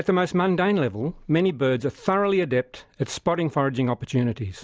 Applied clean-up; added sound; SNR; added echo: none; none; none; none.